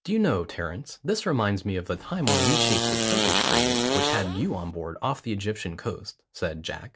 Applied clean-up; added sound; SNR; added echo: none; Fart; -4 dB; none.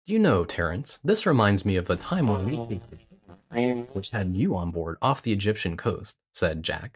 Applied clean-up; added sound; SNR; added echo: neural mask model DeepFilterNet 3.